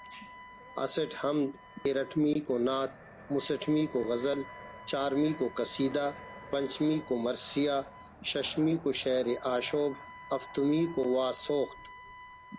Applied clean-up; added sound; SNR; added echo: none; Wind instrument, woodwind instrument + Fixed-wing aircraft, airplane; 17 dB; none.